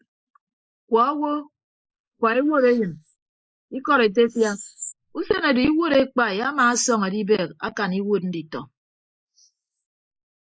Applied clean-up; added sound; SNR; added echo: neural mask model Resemble Enhance denoiser.